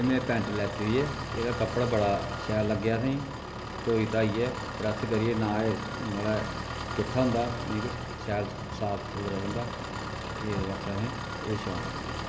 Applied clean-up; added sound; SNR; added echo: none; Engine; 7 dB; none.